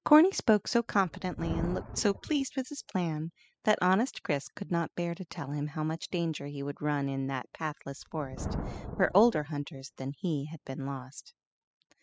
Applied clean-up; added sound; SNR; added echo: classical method spectral subtraction.